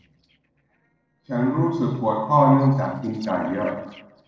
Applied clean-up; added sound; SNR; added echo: neural separator model SepFormer DNS4.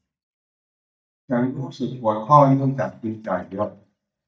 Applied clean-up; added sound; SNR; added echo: neural mask model DeepFilterNet 3.